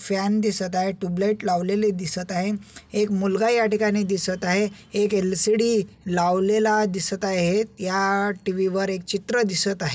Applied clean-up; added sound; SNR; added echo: none; none; none; none.